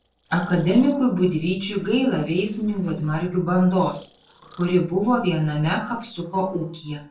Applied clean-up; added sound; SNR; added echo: neural separator model SepFormer DNS4.